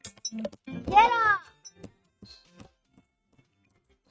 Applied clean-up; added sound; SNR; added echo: neural mask model RNNoise.